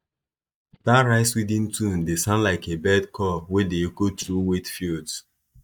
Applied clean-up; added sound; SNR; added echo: neural mask model DeepFilterNet 3.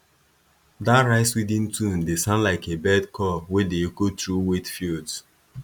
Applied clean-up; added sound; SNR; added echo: none; none; none; none.